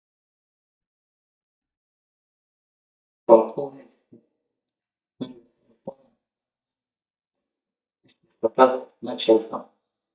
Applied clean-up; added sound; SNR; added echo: neural mask model DeepFilterNet 3.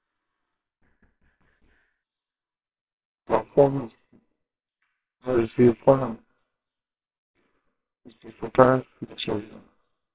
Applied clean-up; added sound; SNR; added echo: neural separator model SepFormer WHAMR!.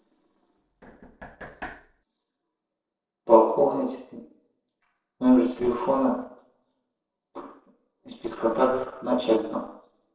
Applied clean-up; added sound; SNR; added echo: neural separator model SepFormer DNS4.